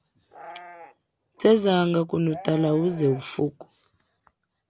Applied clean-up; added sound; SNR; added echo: none; Livestock, farm animals, working animals; 19 dB; none.